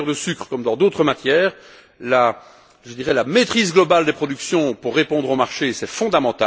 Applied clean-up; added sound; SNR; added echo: none; none; none; none.